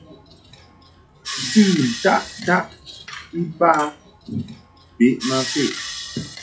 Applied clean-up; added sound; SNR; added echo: classical method WPE with log-MMSE.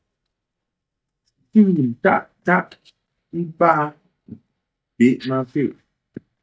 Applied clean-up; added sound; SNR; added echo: neural mask model DeepFilterNet 3.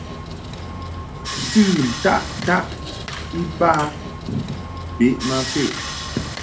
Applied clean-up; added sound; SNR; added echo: none; Sawing; 7 dB; reverberation time 0.3 s.